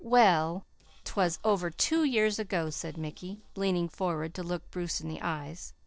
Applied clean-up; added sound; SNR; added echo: neural separator model SepFormer DNS4.